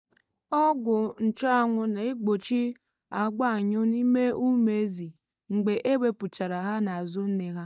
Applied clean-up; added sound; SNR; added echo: neural mask model DeepFilterNet 3.